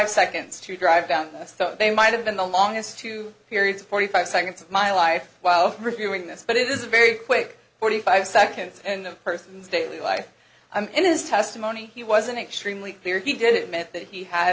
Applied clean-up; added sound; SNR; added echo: none; none; none; none.